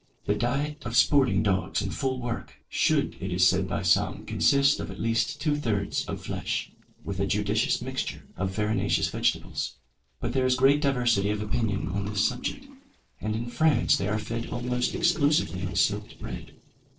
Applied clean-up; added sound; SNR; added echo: neural separator model SepFormer DNS4.